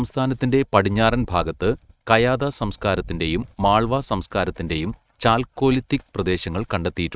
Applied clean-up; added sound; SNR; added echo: neural mask model RNNoise.